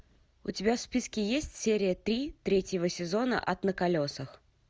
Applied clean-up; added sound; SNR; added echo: none; none; none; none.